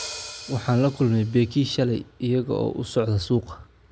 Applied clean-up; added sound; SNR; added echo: none; Hi-hat; 19 dB; none.